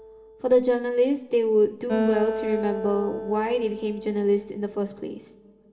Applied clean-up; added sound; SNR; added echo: none; Acoustic guitar; 8 dB; reverberation time 2.6 s.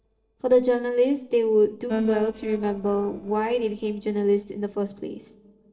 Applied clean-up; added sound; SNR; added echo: neural separator model SepFormer DNS4.